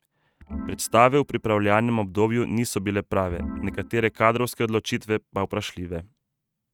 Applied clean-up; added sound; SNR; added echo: neural mask model RNNoise.